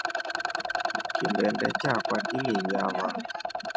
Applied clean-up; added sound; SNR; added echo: neural mask model RNNoise.